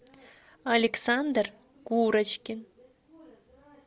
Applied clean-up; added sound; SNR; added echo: none; none; none; none.